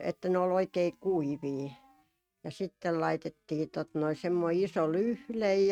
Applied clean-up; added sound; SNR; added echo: neural mask model RNNoise.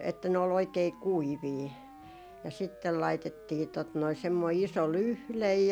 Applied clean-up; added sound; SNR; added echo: none; Siren; 19 dB; none.